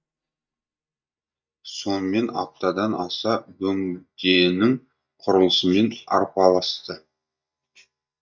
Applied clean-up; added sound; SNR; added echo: neural mask model DeepFilterNet 3.